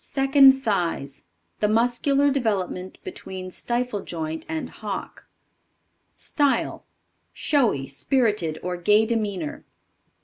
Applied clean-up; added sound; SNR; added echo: none; none; none; none.